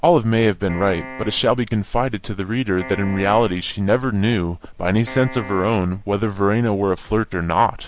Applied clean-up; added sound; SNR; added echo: none; Piano; 15 dB; none.